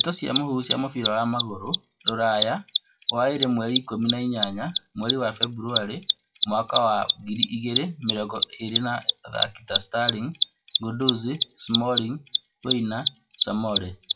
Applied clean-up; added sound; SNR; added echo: classical method WPE with log-MMSE.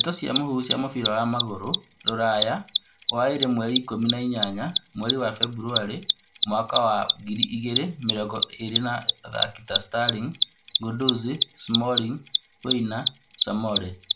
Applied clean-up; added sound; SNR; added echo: none; Mechanisms; 1 dB; reverberation time 0.2 s.